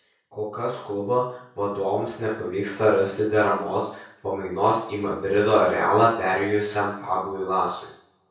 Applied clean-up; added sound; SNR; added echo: none; none; none; reverberation time 0.6 s.